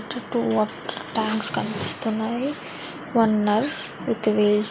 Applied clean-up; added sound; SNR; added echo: none; none; none; none.